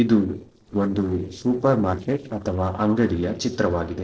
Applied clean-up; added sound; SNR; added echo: neural separator model SepFormer DNS4.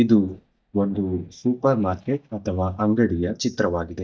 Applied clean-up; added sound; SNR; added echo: neural mask model DeepFilterNet 3.